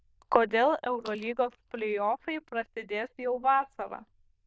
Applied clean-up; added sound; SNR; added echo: neural diffusion model UNIVERSE++.